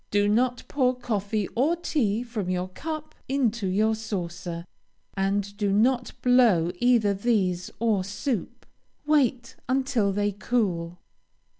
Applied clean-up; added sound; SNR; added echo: none; none; none; none.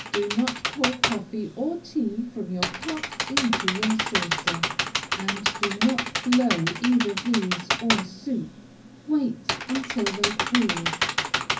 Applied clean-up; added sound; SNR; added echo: none; Computer keyboard; 1 dB; reverberation time 0.4 s.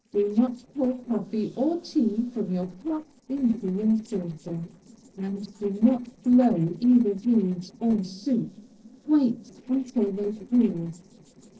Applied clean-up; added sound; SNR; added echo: neural separator model SepFormer DNS4.